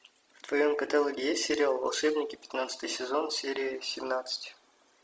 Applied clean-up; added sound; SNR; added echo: none; none; none; none.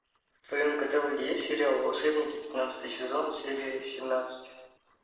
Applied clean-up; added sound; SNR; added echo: neural separator model SepFormer DNS4.